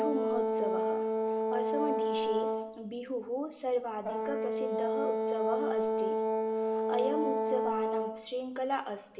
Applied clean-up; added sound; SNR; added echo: none; Brass instrument; -5 dB; reverberation time 2.6 s.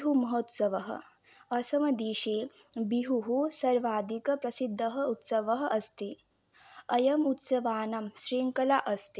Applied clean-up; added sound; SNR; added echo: none; none; none; none.